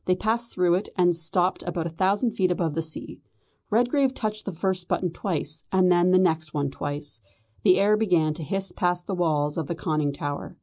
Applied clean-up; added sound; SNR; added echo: none; none; none; none.